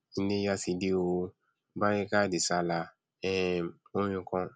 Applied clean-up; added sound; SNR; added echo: none; none; none; none.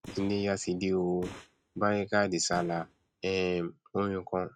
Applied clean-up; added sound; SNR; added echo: neural mask model RNNoise.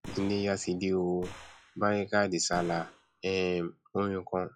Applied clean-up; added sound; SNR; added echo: classical method log-MMSE.